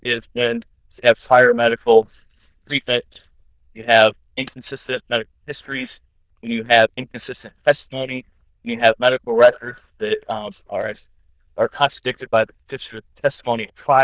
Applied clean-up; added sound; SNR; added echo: neural diffusion model UNIVERSE++.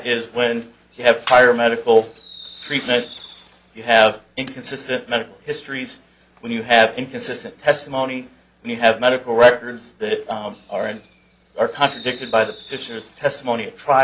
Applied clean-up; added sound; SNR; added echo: none; Fireworks; 18 dB; none.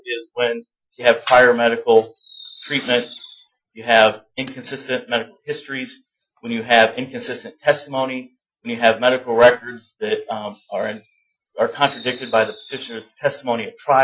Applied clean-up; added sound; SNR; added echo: classical method Wiener filter.